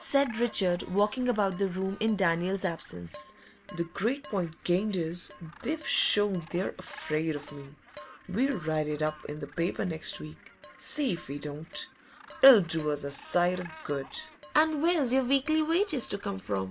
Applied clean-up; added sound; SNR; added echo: none; Dishes, pots, and pans + Gull, seagull; 20 dB; none.